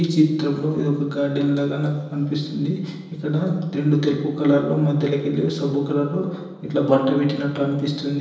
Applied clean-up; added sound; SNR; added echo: none; none; none; reverberation time 1.0 s.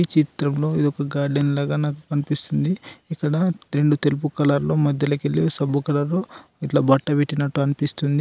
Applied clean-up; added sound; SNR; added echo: none; none; none; none.